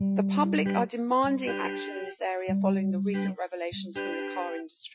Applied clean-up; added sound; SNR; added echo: classical method Wiener filter.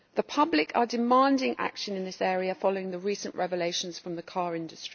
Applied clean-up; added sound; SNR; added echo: none; none; none; none.